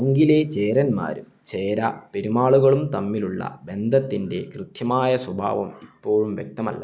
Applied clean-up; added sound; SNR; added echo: none; none; none; none.